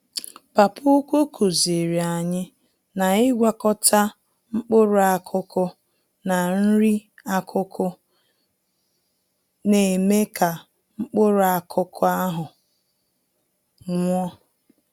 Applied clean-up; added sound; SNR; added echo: none; none; none; none.